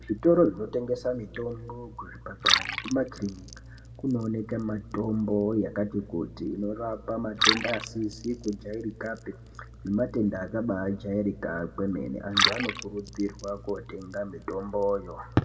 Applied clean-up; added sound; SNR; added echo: none; Liquid; 5 dB; reverberation time 1.6 s.